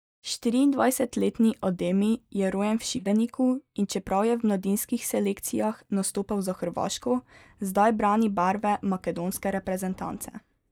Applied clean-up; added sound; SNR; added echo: neural mask model DeepFilterNet 3.